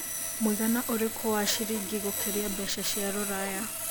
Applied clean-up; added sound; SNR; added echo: none; Sawing; 3 dB; none.